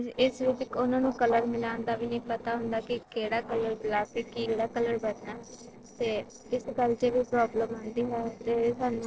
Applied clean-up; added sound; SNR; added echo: neural separator model SepFormer DNS4.